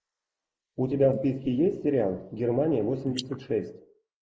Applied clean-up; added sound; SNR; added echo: neural mask model Resemble Enhance denoiser.